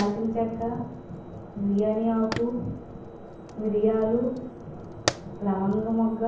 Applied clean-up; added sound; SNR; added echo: none; Fire; 12 dB; reverberation time 0.9 s.